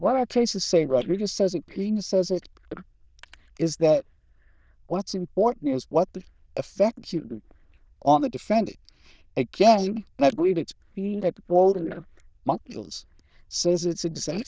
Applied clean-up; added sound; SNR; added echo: neural diffusion model UNIVERSE++.